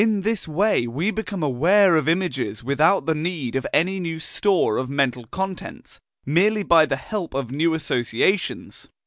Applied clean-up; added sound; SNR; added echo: none; none; none; none.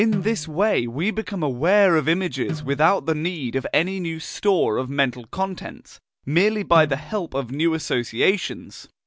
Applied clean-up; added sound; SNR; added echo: none; Snare drum; 15 dB; none.